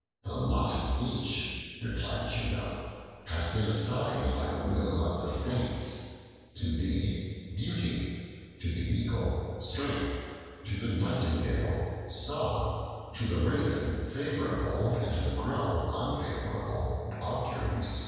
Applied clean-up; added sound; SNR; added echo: none; none; none; reverberation time 1.9 s.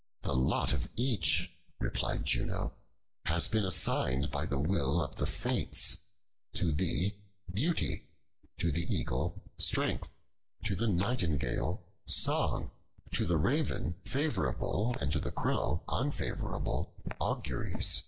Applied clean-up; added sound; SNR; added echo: none; none; none; none.